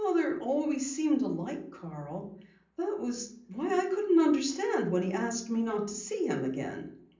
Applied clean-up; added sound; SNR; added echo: none; none; none; reverberation time 0.6 s.